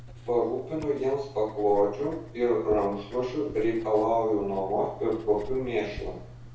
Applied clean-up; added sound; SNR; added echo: none; Writing; 14 dB; reverberation time 0.6 s.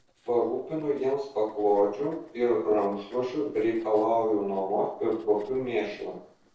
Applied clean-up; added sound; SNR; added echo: neural separator model SepFormer DNS4.